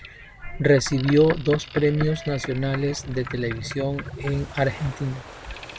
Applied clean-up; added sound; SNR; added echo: none; Boat, Water vehicle; 12 dB; none.